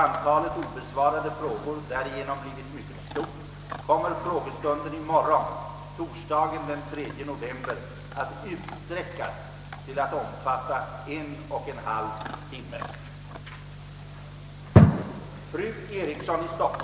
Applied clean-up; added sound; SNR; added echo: none; Chewing, mastication / Dog; 19 dB; none.